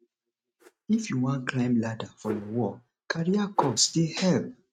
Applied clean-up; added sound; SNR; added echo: neural mask model RNNoise.